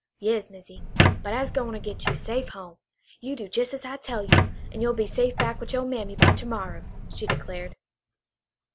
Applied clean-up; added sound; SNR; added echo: none; Squeak; -5 dB; none.